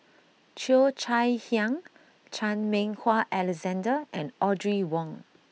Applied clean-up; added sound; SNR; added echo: none; none; none; none.